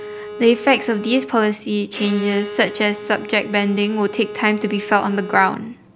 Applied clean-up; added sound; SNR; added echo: none; Bowed string instrument; 13 dB; none.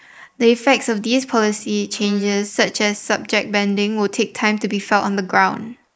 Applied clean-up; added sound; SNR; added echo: neural mask model Resemble Enhance denoiser.